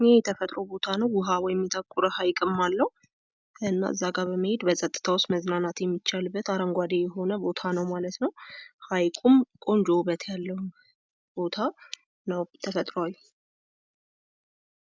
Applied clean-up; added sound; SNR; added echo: none; none; none; none.